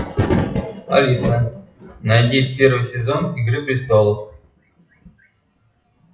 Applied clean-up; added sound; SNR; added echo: classical method WPE with log-MMSE.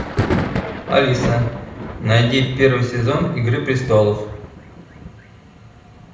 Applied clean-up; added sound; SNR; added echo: none; Thunder; 8 dB; reverberation time 0.7 s.